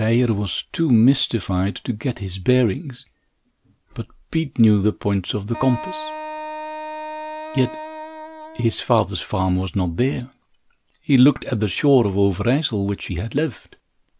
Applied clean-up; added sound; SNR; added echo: none; Wind instrument, woodwind instrument; 11 dB; none.